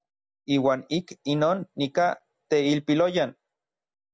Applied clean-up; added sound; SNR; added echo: none; none; none; none.